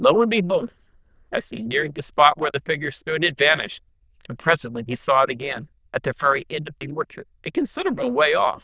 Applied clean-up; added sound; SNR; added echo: neural diffusion model UNIVERSE++.